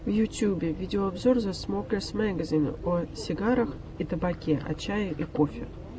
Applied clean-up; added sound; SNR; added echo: none; none; none; none.